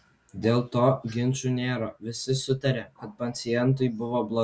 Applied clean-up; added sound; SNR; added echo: none; none; none; none.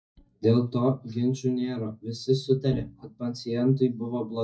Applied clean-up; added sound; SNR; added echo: neural mask model DeepFilterNet 3.